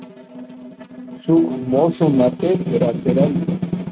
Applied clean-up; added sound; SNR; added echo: neural mask model RNNoise.